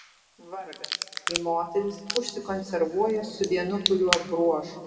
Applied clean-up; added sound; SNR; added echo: none; Crack / Crackle; 7 dB; reverberation time 2.2 s.